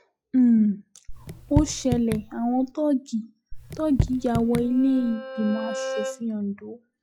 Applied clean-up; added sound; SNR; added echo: classical method log-MMSE.